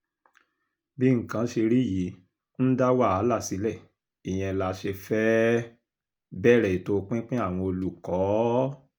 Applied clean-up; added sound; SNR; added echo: none; none; none; none.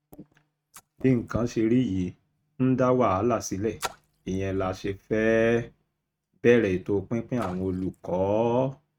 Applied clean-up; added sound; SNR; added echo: neural mask model RNNoise.